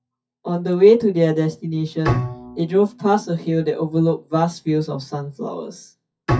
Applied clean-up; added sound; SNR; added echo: classical method WPE with log-MMSE.